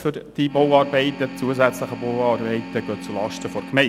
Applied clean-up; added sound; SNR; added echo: none; Organ; 12 dB; none.